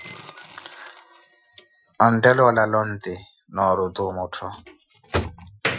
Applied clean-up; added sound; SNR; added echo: classical method Wiener filter.